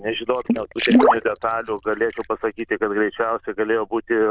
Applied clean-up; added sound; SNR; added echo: neural diffusion model UNIVERSE++.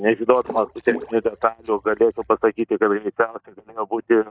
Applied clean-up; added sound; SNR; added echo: neural mask model DeepFilterNet 3.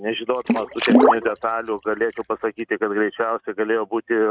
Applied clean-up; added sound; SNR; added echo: neural mask model RNNoise.